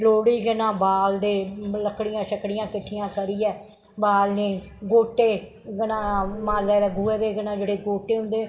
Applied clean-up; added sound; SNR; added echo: none; Subway, metro, underground / Doorbell; 12 dB; reverberation time 0.9 s.